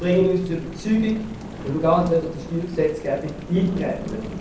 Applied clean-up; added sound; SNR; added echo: none; Thunder / Rain; 11 dB; reverberation time 0.6 s.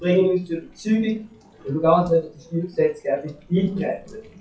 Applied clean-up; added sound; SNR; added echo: classical method WPE with log-MMSE.